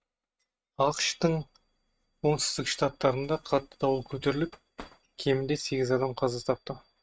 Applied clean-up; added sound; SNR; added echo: neural mask model RNNoise.